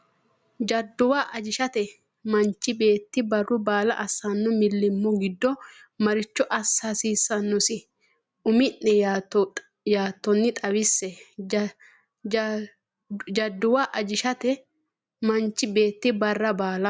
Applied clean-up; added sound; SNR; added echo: none; none; none; none.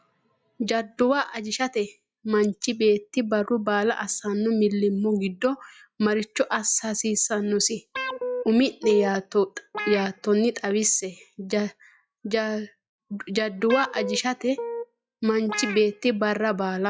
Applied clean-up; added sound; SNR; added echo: classical method log-MMSE.